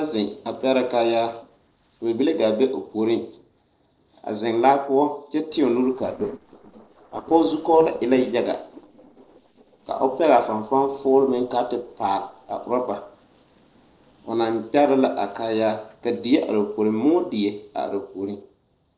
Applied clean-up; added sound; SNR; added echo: neural separator model SepFormer DNS4.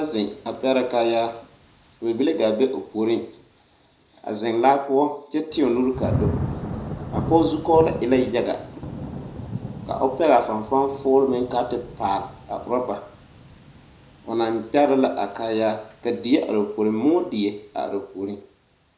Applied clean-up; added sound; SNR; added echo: none; Thunder / Rain; 12 dB; reverberation time 0.4 s.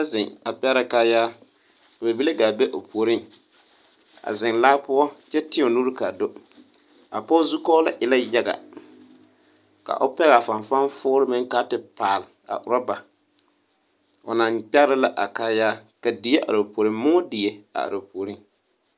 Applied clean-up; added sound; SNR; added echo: none; none; none; none.